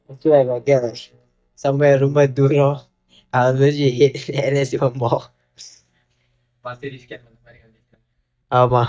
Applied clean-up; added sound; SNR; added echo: neural mask model DeepFilterNet 3.